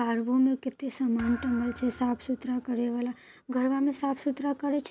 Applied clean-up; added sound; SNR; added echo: none; Thump, thud; 18 dB; none.